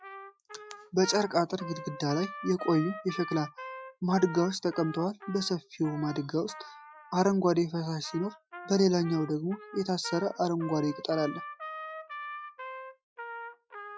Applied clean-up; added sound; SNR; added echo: classical method Wiener filter.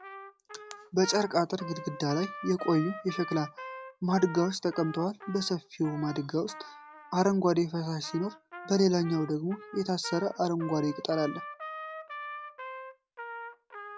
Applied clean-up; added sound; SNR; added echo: none; Trumpet; 13 dB; none.